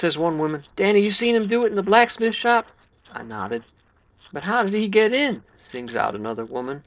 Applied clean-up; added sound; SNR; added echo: neural separator model SepFormer DNS4.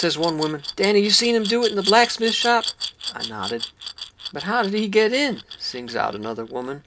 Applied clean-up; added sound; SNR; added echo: none; Glass; 11 dB; reverberation time 0.3 s.